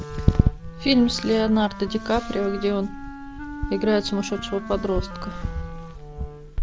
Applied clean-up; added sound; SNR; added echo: none; Wind instrument, woodwind instrument; 13 dB; none.